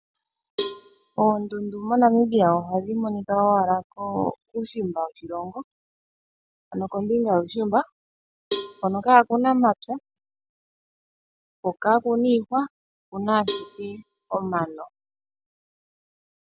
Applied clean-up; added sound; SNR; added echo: none; Cowbell; 9 dB; none.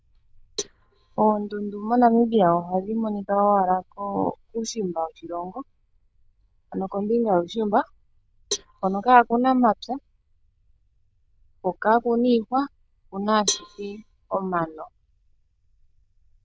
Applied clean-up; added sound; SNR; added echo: neural diffusion model UNIVERSE++.